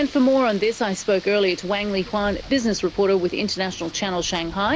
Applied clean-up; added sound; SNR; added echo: none; Rain; 18 dB; none.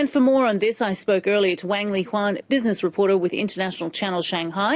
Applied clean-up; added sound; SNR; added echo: none; none; none; none.